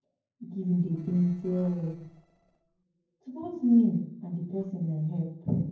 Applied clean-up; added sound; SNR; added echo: neural separator model SepFormer DNS4.